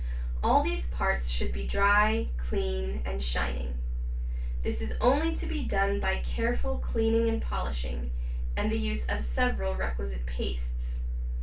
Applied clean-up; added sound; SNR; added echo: none; none; none; reverberation time 0.2 s.